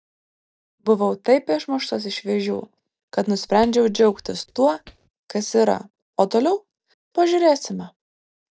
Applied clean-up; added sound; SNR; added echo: neural mask model DeepFilterNet 3.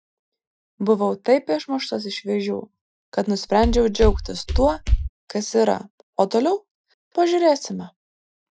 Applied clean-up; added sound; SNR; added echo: classical method Wiener filter.